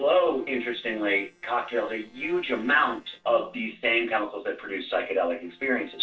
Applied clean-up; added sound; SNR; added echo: neural separator model SepFormer DNS4.